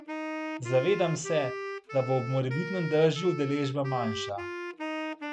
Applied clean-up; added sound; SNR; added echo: none; Wind instrument, woodwind instrument; 8 dB; none.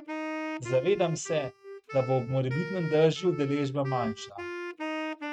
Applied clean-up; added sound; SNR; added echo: neural mask model RNNoise.